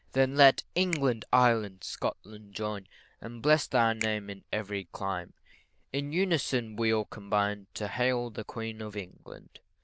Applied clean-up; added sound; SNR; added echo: neural diffusion model UNIVERSE++.